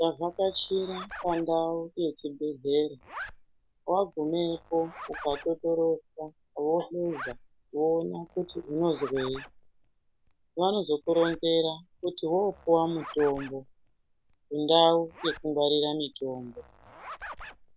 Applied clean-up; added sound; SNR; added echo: none; Zipper (clothing); 17 dB; none.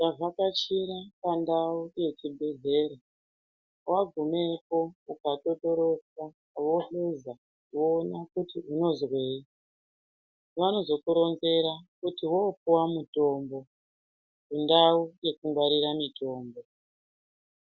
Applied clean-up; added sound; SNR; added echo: none; none; none; none.